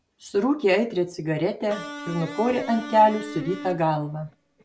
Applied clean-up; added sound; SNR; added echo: none; Electric guitar; 12 dB; none.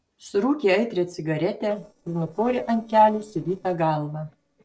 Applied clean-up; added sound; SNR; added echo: neural separator model SepFormer DNS4.